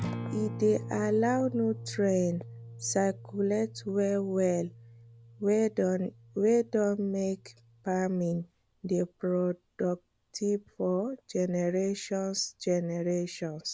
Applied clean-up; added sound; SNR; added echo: none; Acoustic guitar; 15 dB; none.